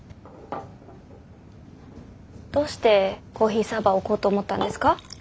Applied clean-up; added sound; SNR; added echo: none; none; none; none.